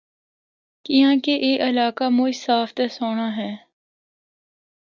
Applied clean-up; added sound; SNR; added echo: none; none; none; none.